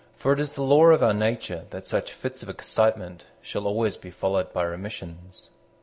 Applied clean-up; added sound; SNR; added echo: none; none; none; none.